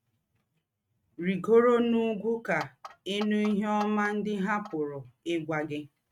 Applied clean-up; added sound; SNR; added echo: neural mask model RNNoise.